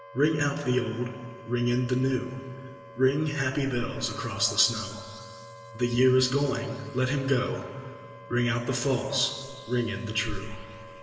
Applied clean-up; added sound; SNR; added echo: none; Wind instrument, woodwind instrument; 18 dB; reverberation time 2.5 s.